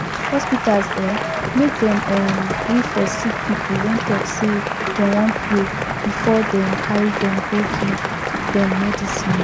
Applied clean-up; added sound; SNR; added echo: none; Rain + Applause / Cheering; 2 dB; none.